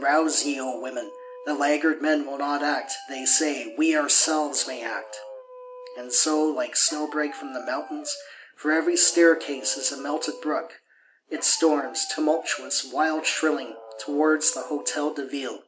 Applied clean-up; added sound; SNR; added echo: none; Dog; 17 dB; none.